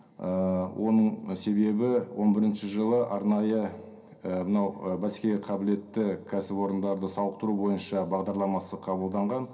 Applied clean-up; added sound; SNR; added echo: none; none; none; reverberation time 0.3 s.